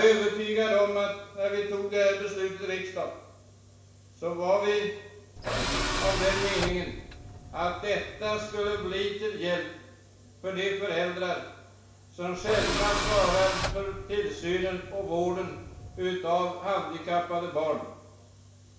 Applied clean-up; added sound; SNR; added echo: none; Tools; 4 dB; reverberation time 0.7 s.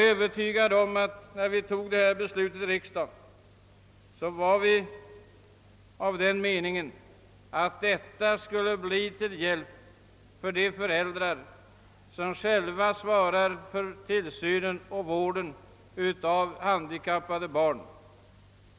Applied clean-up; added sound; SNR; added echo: none; none; none; none.